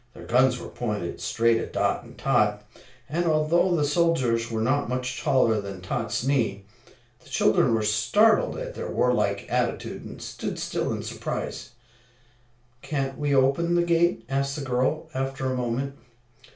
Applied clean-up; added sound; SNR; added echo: none; none; none; reverberation time 0.3 s.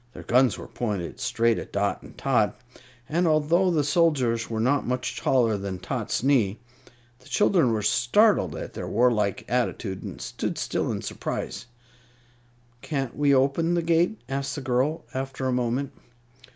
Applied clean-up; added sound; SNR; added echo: none; none; none; none.